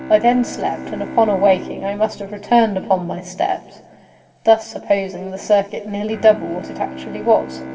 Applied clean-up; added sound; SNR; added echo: none; Bowed string instrument; 15 dB; reverberation time 1.9 s.